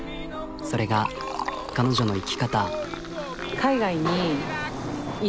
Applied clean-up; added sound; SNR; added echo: none; Liquid; 11 dB; none.